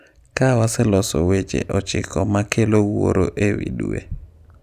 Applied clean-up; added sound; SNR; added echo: none; none; none; none.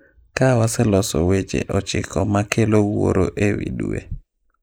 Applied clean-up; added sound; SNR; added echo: neural mask model Resemble Enhance denoiser.